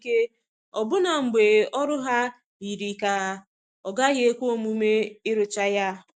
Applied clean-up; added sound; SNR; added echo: none; none; none; none.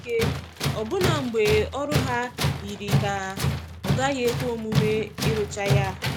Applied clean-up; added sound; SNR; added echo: none; Tools; -1 dB; none.